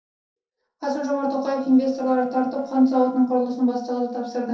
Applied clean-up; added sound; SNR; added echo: neural separator model SepFormer DNS4.